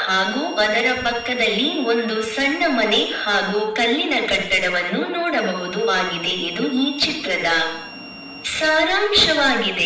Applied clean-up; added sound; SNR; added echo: none; Harmonica; 18 dB; reverberation time 0.8 s.